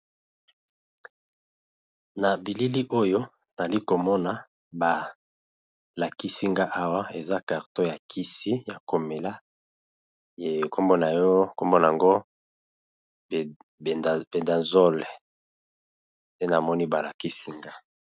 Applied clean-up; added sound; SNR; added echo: none; none; none; none.